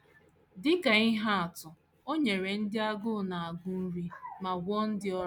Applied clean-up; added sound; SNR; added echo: none; none; none; none.